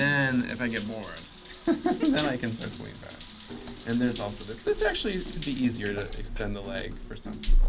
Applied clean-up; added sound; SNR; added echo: none; Drip / Trickle, dribble / Bathtub (filling or washing) / Water tap, faucet; 2 dB; none.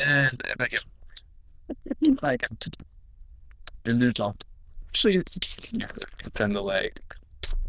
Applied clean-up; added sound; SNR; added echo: neural diffusion model UNIVERSE++.